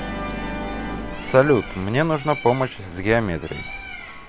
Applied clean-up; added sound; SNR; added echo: none; Organ + Bird; 9 dB; none.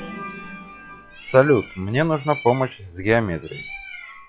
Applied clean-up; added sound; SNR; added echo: classical method log-MMSE.